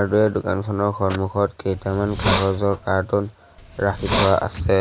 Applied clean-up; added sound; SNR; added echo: none; Hiss; 5 dB; none.